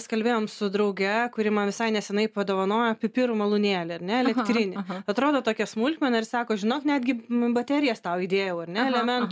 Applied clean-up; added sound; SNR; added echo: none; none; none; none.